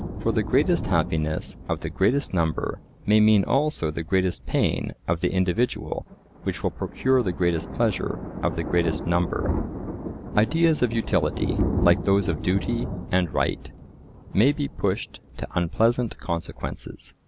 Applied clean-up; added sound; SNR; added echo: none; Thunder; 9 dB; none.